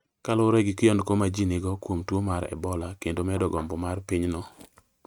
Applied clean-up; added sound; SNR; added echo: neural mask model RNNoise.